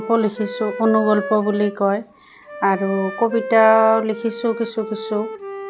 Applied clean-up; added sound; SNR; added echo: none; Wind instrument, woodwind instrument; 11 dB; none.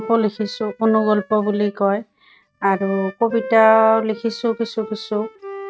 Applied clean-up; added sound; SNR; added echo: neural mask model RNNoise.